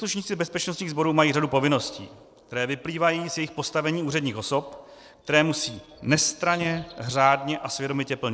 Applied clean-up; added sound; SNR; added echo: neural separator model SepFormer DNS4.